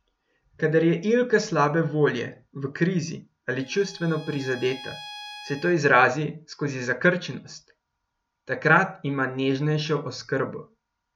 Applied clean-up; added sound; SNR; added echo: none; Bowed string instrument; 18 dB; none.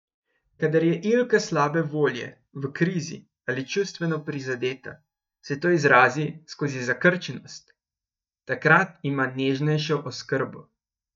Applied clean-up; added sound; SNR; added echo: neural mask model DeepFilterNet 3.